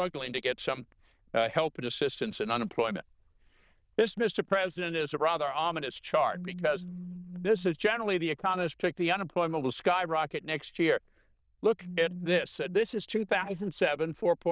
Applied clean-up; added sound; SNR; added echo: neural diffusion model UNIVERSE++.